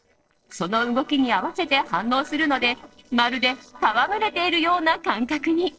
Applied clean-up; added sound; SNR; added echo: neural separator model SepFormer DNS4.